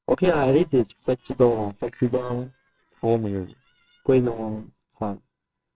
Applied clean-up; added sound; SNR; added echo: neural separator model SepFormer WHAMR!.